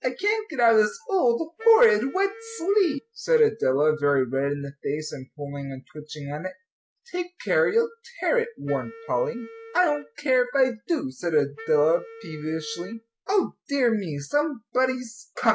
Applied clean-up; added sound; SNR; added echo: none; Wind instrument, woodwind instrument; 19 dB; none.